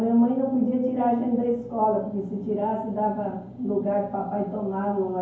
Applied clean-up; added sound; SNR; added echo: none; none; none; reverberation time 0.9 s.